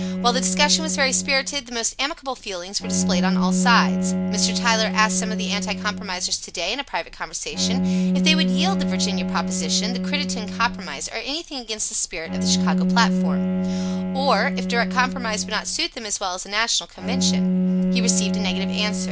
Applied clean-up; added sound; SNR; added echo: none; Bowed string instrument; -1 dB; none.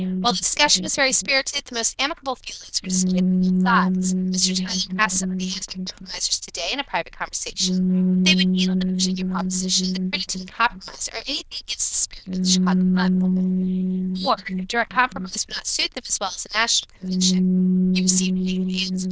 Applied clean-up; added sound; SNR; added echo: neural diffusion model UNIVERSE++.